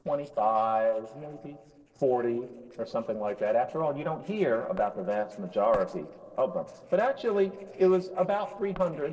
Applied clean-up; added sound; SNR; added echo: neural separator model SepFormer DNS4.